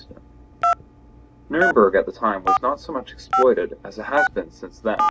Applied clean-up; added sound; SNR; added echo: none; Telephone; 2 dB; none.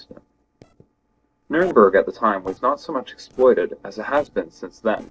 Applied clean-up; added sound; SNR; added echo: neural separator model SepFormer DNS4.